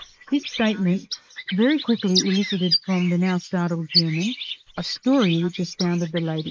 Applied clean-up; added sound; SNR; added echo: neural mask model Resemble Enhance denoiser.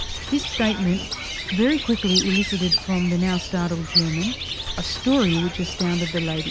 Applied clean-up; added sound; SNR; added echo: none; Bird; 4 dB; none.